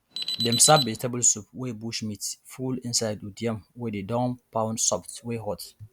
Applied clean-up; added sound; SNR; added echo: none; Alarm; 5 dB; none.